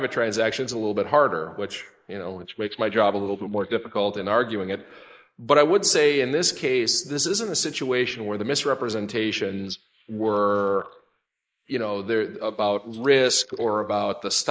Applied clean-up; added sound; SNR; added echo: neural mask model Resemble Enhance denoiser.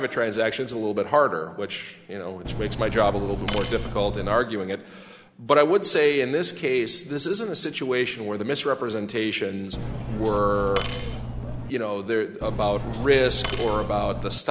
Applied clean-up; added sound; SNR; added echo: none; Cutlery, silverware; 4 dB; none.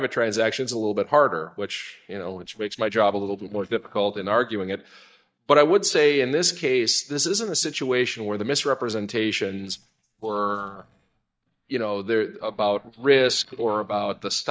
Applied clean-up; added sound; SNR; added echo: neural mask model DeepFilterNet 3.